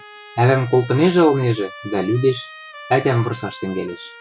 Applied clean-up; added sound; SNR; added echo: none; Trumpet; 19 dB; none.